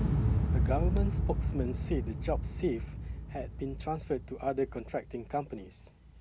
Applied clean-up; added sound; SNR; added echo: none; Explosion; -4 dB; none.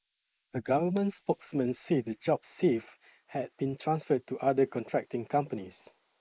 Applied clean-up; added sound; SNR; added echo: neural mask model Resemble Enhance denoiser.